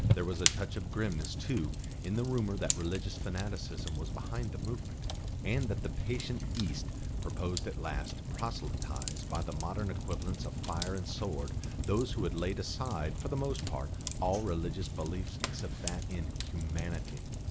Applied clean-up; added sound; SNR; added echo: none; Fire; -1 dB; none.